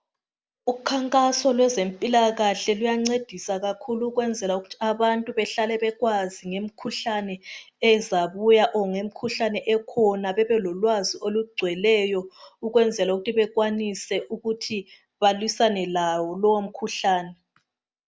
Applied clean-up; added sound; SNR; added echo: none; none; none; none.